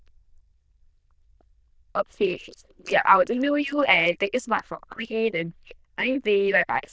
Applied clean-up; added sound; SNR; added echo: neural diffusion model UNIVERSE++.